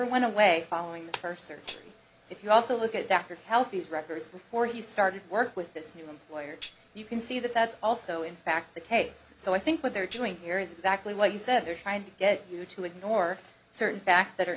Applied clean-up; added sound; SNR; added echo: none; Tambourine; 4 dB; none.